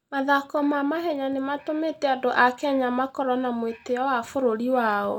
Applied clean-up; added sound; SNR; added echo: none; none; none; none.